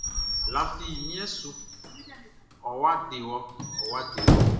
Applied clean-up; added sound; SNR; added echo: none; Squeak / Slam / Wood; -5 dB; reverberation time 0.9 s.